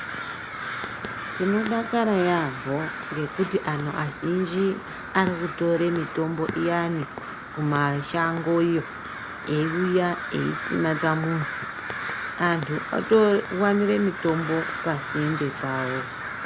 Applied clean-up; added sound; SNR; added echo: none; Crow; 8 dB; none.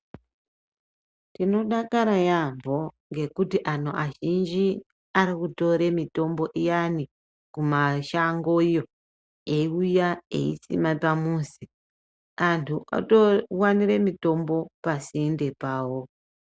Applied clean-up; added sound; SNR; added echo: none; none; none; none.